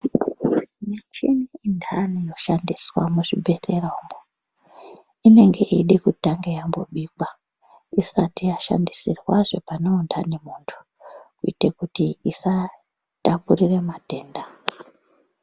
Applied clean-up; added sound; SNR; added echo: none; none; none; none.